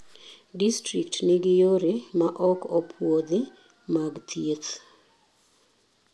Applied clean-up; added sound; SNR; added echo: none; none; none; none.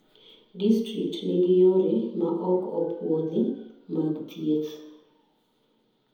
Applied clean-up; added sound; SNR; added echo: none; none; none; reverberation time 1.0 s.